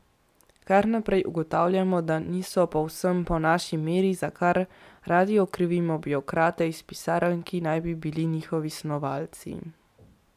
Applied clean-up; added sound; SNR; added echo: none; none; none; none.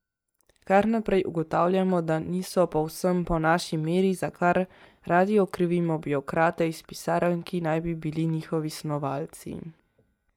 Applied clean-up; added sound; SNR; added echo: neural mask model DeepFilterNet 3.